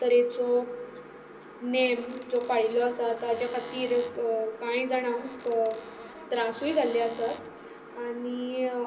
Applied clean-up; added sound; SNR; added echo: none; Squeak / Cupboard open or close; 18 dB; reverberation time 0.2 s.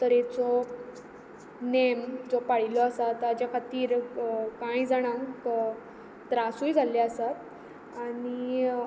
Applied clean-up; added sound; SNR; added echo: none; none; none; none.